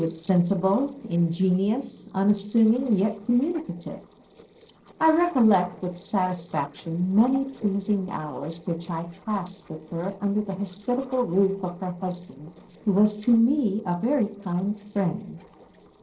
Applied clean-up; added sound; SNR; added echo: neural separator model SepFormer DNS4.